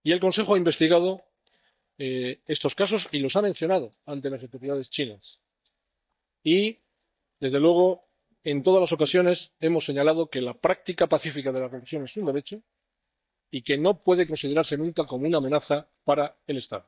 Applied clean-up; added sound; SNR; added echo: neural mask model DeepFilterNet 3.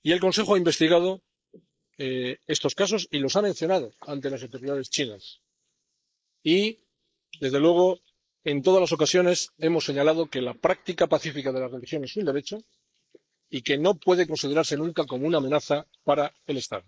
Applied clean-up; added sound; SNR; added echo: neural mask model Resemble Enhance denoiser.